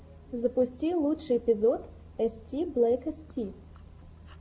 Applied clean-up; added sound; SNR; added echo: none; none; none; none.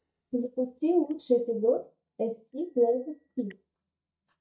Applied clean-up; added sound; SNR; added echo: neural mask model DeepFilterNet 3.